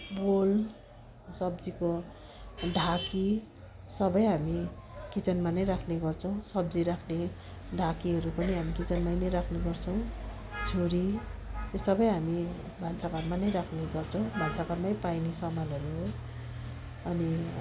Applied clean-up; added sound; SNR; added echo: none; Cough; 13 dB; none.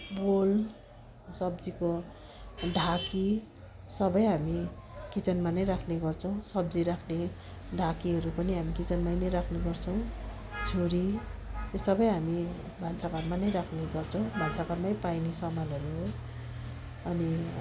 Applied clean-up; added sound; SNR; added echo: none; none; none; none.